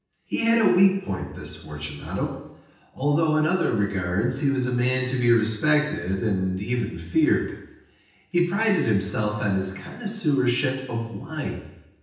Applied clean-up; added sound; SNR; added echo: none; none; none; reverberation time 0.9 s.